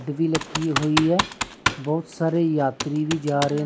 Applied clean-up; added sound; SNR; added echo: none; Computer keyboard; 6 dB; none.